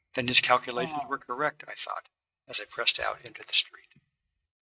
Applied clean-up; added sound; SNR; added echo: neural mask model RNNoise.